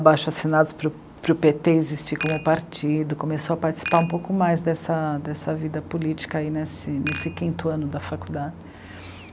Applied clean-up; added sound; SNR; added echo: none; Dishes, pots, and pans; 13 dB; none.